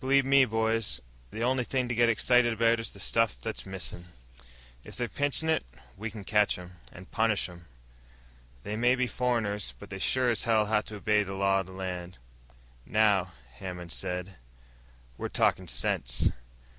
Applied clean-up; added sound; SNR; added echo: none; none; none; none.